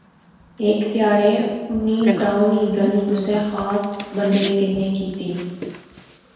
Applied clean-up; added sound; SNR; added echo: none; Bicycle; 11 dB; reverberation time 1.2 s.